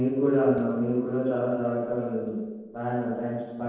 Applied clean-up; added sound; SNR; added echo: neural separator model SepFormer DNS4.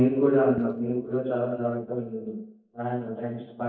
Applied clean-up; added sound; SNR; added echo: neural mask model DeepFilterNet 3.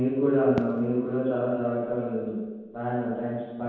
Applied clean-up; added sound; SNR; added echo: none; Fireworks; 17 dB; reverberation time 1.2 s.